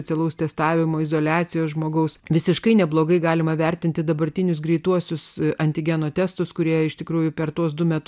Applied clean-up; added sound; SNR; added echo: none; none; none; none.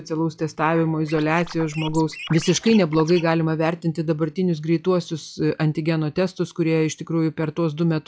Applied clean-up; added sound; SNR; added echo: classical method log-MMSE.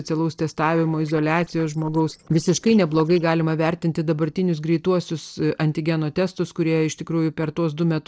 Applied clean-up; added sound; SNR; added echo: neural separator model SepFormer DNS4.